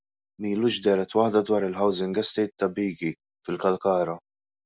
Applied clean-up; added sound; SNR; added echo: none; none; none; none.